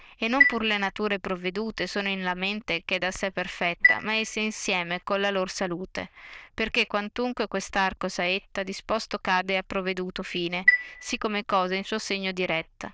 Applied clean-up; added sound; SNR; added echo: neural diffusion model UNIVERSE++.